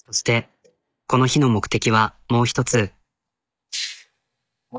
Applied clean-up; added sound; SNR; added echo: neural mask model DeepFilterNet 3.